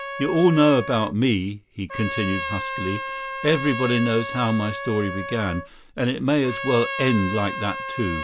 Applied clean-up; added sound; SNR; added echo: none; Trumpet; 8 dB; none.